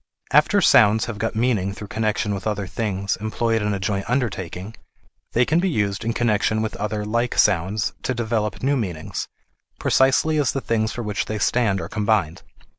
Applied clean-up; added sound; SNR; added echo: none; none; none; none.